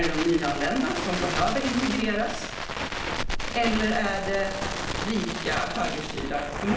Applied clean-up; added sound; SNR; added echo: none; Crackle; 3 dB; reverberation time 0.8 s.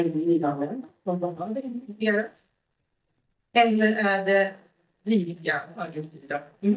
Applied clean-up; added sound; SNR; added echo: neural mask model DeepFilterNet 3.